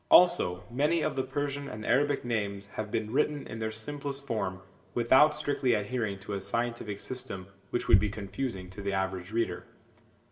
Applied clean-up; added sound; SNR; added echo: none; none; none; reverberation time 1.7 s.